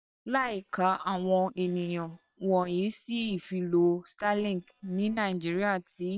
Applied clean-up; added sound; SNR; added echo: neural separator model SepFormer WHAM!.